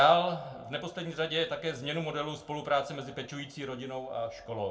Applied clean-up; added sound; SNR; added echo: none; none; none; reverberation time 0.2 s.